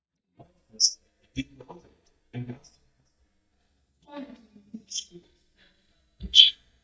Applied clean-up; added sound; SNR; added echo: neural mask model DeepFilterNet 3.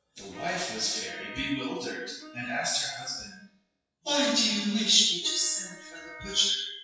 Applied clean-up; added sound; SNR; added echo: classical method WPE with log-MMSE.